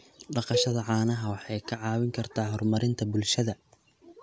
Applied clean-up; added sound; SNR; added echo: none; Cowbell; 8 dB; none.